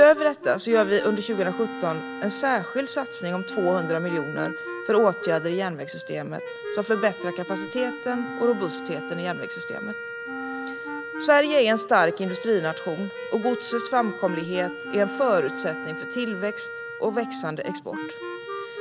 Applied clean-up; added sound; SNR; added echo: none; Wind instrument, woodwind instrument + Wind instrument, woodwind instrument; 9 dB; none.